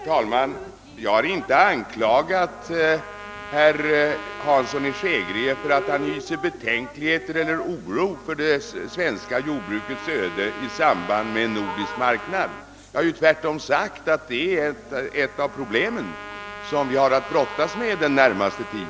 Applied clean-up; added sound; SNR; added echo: none; Drip + Trumpet; 13 dB; none.